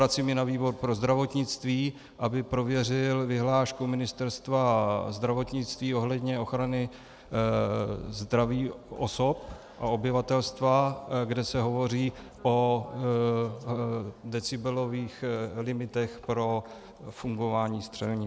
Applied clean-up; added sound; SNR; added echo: none; none; none; none.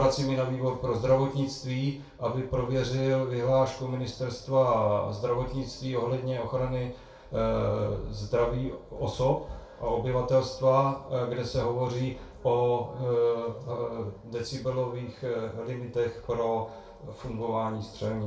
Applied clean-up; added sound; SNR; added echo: none; none; none; reverberation time 0.3 s.